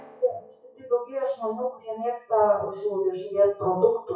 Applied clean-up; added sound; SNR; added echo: classical method WPE with log-MMSE.